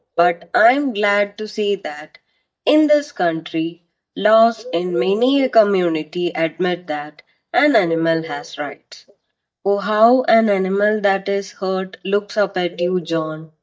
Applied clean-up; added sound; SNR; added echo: neural mask model DeepFilterNet 3.